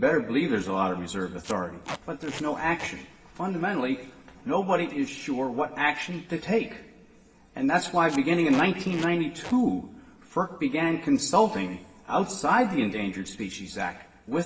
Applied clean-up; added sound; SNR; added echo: none; Packing tape, duct tape; 15 dB; reverberation time 1.6 s.